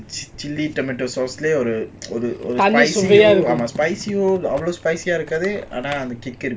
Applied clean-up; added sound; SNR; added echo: none; Skateboard; 19 dB; none.